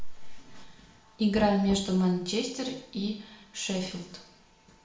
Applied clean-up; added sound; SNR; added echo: none; Knock; 18 dB; reverberation time 0.7 s.